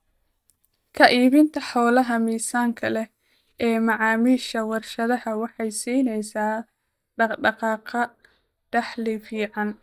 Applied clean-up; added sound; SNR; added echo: neural mask model DeepFilterNet 3.